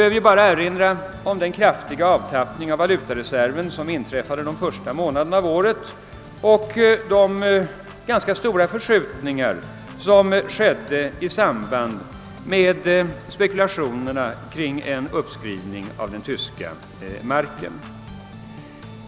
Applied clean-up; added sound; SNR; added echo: none; Organ; 19 dB; none.